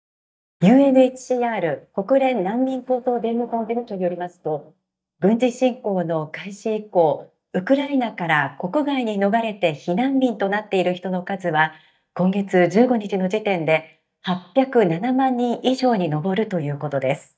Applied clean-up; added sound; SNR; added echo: neural mask model DeepFilterNet 3.